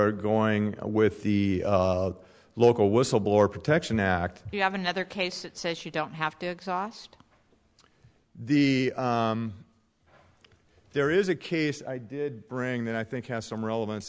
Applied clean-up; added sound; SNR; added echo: none; none; none; none.